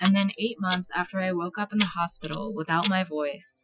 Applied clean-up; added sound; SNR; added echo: classical method Wiener filter.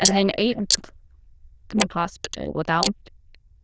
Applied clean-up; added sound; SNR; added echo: neural diffusion model UNIVERSE++.